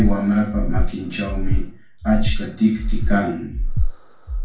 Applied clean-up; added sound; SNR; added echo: none; Breathing; -2 dB; reverberation time 0.4 s.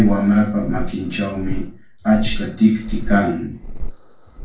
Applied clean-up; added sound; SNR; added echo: neural separator model SepFormer DNS4.